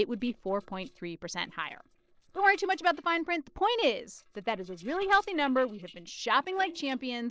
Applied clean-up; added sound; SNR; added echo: neural separator model SepFormer DNS4.